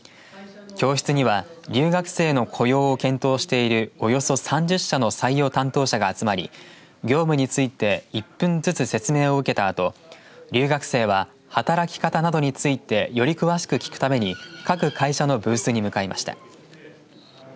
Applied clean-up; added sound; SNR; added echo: none; none; none; none.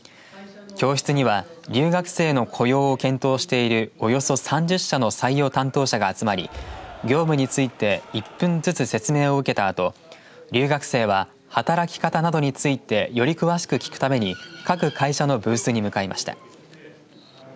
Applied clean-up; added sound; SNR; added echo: none; Cheering; 17 dB; none.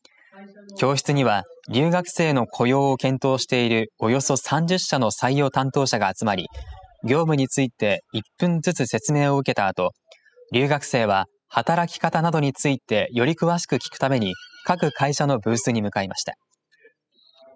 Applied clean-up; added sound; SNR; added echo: classical method spectral subtraction.